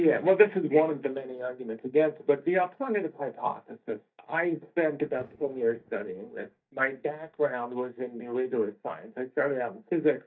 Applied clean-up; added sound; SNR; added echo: neural mask model DeepFilterNet 3.